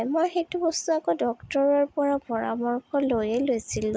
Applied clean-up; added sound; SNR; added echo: none; none; none; none.